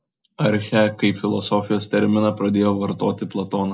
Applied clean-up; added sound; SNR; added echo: none; none; none; none.